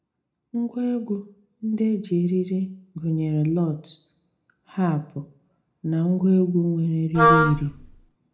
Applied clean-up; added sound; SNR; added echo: none; Wind instrument, woodwind instrument; -4 dB; reverberation time 0.3 s.